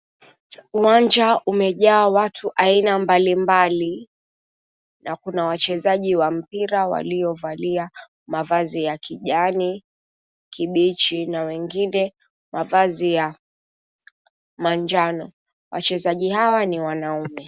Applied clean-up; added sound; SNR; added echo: none; none; none; none.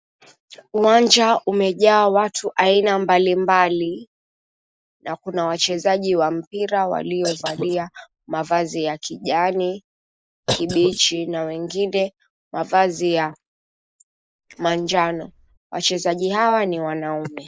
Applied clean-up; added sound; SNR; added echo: neural mask model Resemble Enhance denoiser.